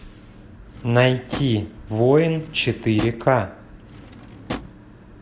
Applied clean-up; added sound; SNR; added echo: none; Drawer open or close; 14 dB; none.